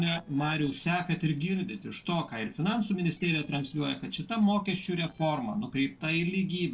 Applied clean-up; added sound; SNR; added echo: neural separator model SepFormer DNS4.